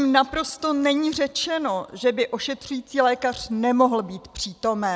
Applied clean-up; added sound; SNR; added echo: none; none; none; none.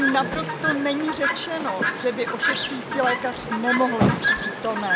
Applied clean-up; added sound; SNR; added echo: none; Chirp, tweet; -1 dB; none.